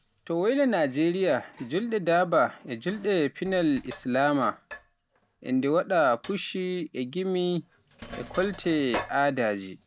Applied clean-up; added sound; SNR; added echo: none; Sink (filling or washing); 18 dB; none.